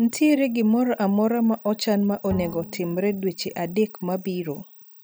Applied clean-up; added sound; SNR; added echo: none; Bowed string instrument; 15 dB; none.